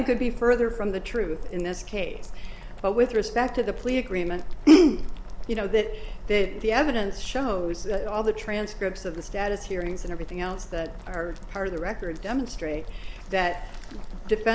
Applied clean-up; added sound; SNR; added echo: none; Boiling; 10 dB; none.